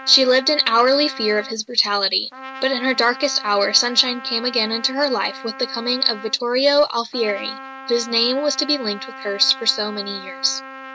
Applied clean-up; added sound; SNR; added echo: none; Trumpet; 16 dB; none.